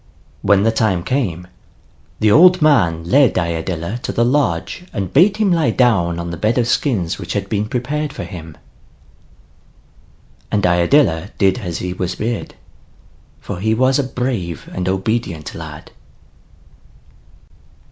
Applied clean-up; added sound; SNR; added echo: none; none; none; none.